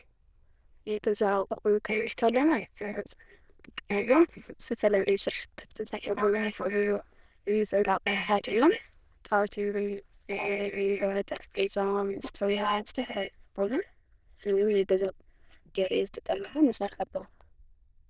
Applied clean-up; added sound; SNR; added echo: neural diffusion model UNIVERSE++.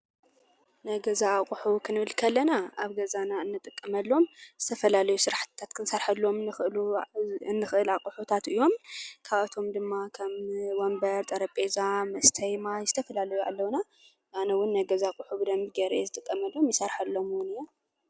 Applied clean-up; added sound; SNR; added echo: none; none; none; none.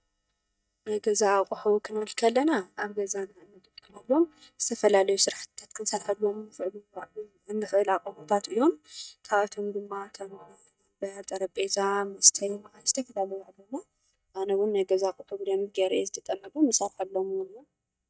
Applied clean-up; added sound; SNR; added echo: neural mask model DeepFilterNet 3.